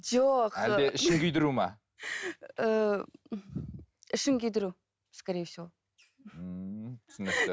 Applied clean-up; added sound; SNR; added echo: none; none; none; none.